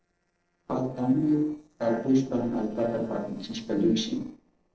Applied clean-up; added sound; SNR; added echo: neural separator model SepFormer DNS4.